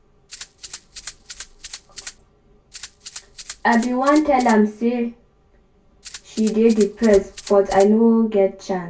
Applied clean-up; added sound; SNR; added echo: none; Rattle (instrument); 19 dB; reverberation time 0.2 s.